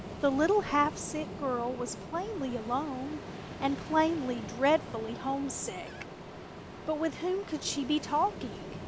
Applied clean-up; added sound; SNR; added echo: none; Ocean; 10 dB; none.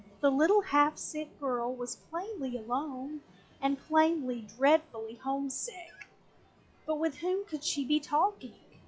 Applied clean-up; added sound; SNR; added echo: classical method log-MMSE.